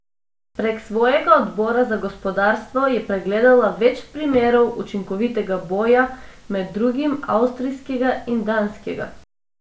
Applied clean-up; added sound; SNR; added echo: none; none; none; none.